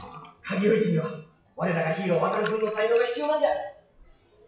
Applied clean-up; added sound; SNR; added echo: classical method WPE with log-MMSE.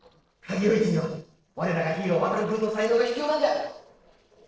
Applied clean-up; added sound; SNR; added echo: neural separator model SepFormer DNS4.